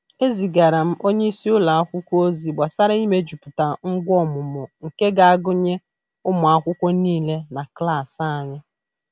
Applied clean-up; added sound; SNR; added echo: none; none; none; none.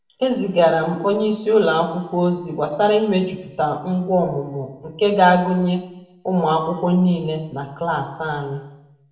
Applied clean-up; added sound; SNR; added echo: none; none; none; reverberation time 0.7 s.